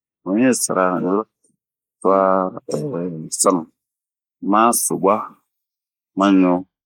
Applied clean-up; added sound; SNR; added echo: neural mask model Resemble Enhance denoiser.